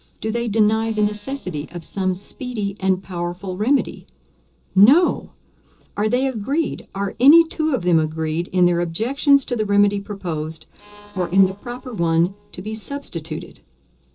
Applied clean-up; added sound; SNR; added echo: neural separator model SepFormer DNS4.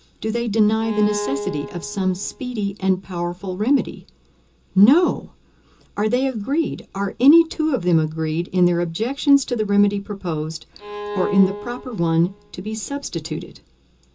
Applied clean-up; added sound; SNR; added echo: none; Bowed string instrument; 11 dB; reverberation time 0.2 s.